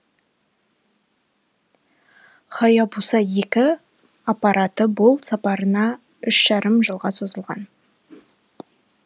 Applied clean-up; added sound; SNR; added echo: none; none; none; none.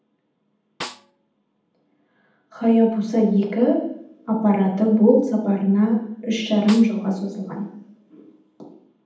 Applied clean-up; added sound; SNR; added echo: none; Snare drum; 17 dB; reverberation time 0.8 s.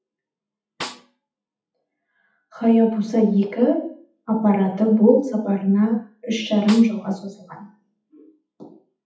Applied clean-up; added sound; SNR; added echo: classical method WPE with log-MMSE.